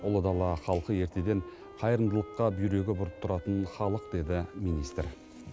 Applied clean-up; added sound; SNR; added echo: none; Subway, metro, underground + Wind instrument, woodwind instrument; 17 dB; none.